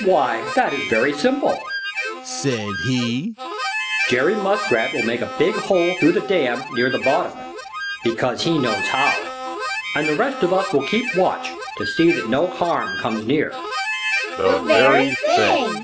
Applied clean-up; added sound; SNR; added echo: none; Harmonica; 6 dB; none.